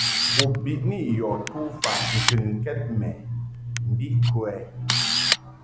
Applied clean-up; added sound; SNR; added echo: none; Camera; 2 dB; none.